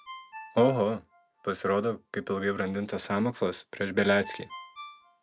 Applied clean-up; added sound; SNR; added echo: none; Ringtone; 19 dB; none.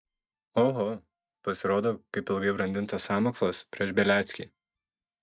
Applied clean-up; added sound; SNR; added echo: neural mask model DeepFilterNet 3.